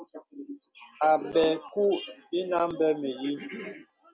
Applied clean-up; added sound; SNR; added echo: none; none; none; none.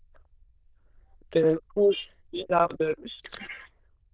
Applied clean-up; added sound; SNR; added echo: neural diffusion model UNIVERSE++.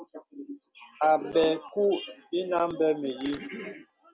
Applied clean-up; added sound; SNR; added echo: none; Mechanisms; 19 dB; none.